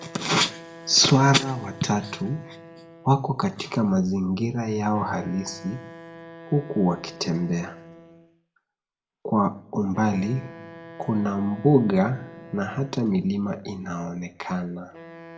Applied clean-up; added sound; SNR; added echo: none; Wind instrument, woodwind instrument; 20 dB; reverberation time 0.6 s.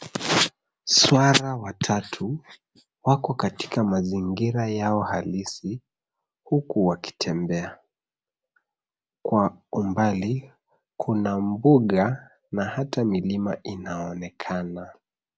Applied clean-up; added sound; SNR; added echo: none; none; none; none.